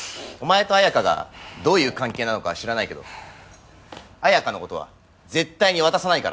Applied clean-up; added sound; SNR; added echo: none; Fart; 19 dB; none.